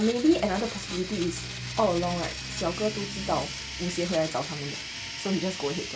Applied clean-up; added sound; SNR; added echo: none; Domestic sounds, home sounds; 9 dB; none.